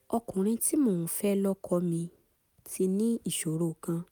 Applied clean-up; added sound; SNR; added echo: none; none; none; none.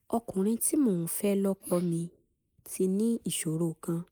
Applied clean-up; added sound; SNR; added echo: neural mask model Resemble Enhance denoiser.